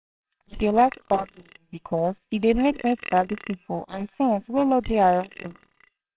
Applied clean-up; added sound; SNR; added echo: neural separator model SepFormer WHAMR!.